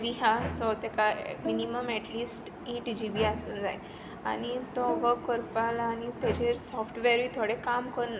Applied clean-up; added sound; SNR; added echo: none; Bowed string instrument + Bowed string instrument; 11 dB; none.